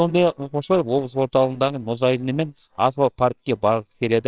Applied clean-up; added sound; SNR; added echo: neural separator model SepFormer WHAMR!.